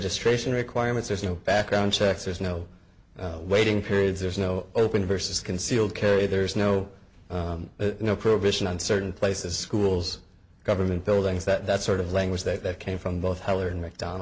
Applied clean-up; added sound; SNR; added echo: none; none; none; none.